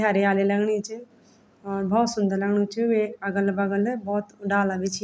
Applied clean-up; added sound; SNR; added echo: none; none; none; none.